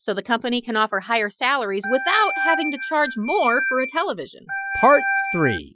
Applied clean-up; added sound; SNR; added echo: classical method Wiener filter.